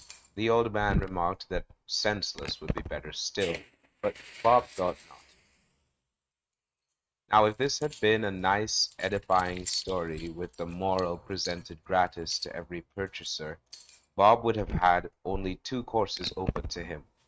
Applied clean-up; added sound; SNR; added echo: neural mask model RNNoise.